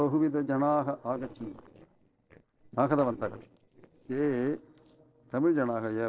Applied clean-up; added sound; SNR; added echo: neural separator model SepFormer DNS4.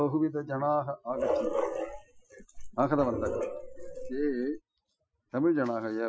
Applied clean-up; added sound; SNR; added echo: classical method Wiener filter.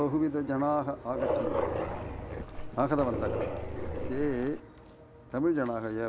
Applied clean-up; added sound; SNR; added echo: none; Dog; 2 dB; none.